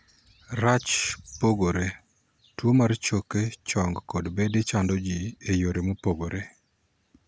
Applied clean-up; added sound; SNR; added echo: none; none; none; none.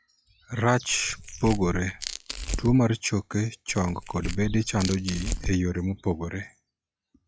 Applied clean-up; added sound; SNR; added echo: classical method log-MMSE.